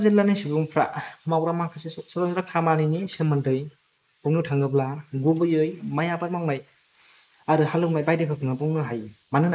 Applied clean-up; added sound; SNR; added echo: neural mask model Resemble Enhance denoiser.